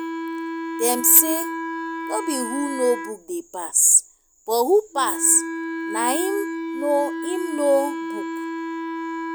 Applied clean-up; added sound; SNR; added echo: none; Wind instrument, woodwind instrument; 7 dB; none.